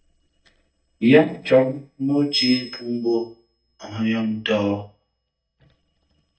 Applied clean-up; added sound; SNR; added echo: neural mask model DeepFilterNet 3.